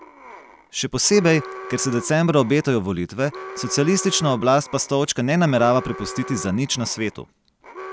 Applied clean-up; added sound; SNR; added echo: none; Alarm; 15 dB; none.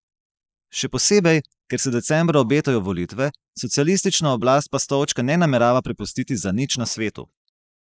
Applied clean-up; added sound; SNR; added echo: neural mask model Resemble Enhance denoiser.